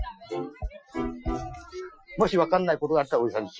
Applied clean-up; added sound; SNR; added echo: classical method Wiener filter.